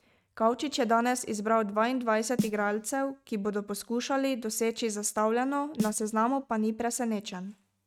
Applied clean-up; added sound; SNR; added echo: neural mask model RNNoise.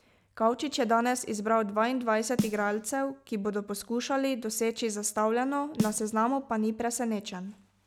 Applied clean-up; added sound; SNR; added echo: none; Snare drum; 9 dB; none.